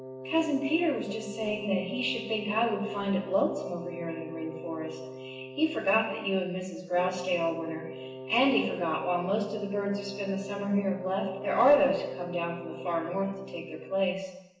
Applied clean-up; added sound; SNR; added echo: none; Wind instrument, woodwind instrument; 12 dB; reverberation time 0.9 s.